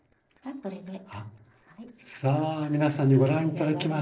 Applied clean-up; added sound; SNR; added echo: neural separator model SepFormer DNS4.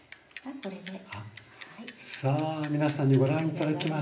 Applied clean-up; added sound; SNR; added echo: none; Bicycle; 1 dB; reverberation time 0.5 s.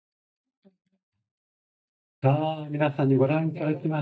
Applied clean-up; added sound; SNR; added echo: neural mask model DeepFilterNet 3.